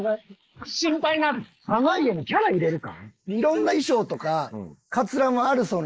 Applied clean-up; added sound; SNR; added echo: neural mask model Resemble Enhance denoiser.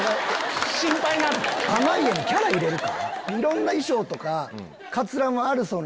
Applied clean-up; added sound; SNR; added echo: none; none; none; none.